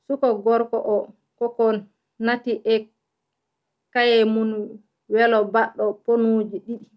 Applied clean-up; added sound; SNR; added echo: none; none; none; none.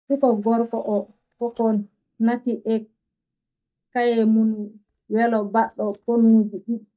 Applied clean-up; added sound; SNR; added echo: neural mask model DeepFilterNet 3.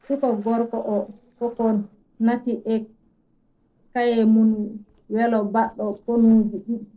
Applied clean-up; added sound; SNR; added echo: neural separator model SepFormer DNS4.